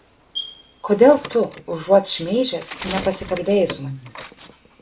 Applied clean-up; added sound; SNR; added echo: none; Bird; 15 dB; reverberation time 0.2 s.